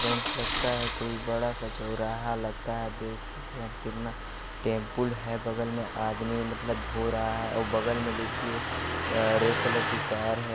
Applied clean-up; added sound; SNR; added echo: none; Engine starting; 2 dB; none.